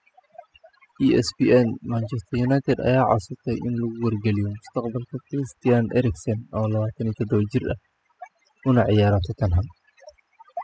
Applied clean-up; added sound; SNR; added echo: classical method spectral subtraction.